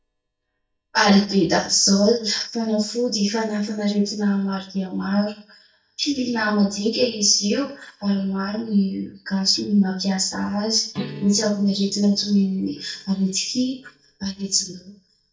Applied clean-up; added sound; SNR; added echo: neural mask model DeepFilterNet 3.